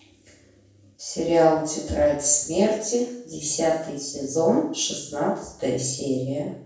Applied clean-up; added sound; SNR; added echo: none; none; none; reverberation time 0.6 s.